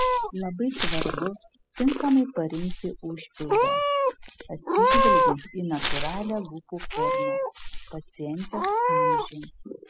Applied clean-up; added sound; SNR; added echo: classical method spectral subtraction.